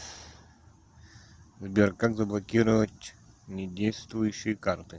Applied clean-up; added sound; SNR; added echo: none; none; none; none.